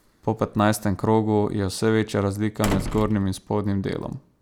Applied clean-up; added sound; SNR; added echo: none; Slam; 9 dB; none.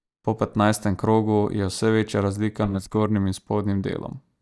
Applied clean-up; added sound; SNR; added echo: neural mask model DeepFilterNet 3.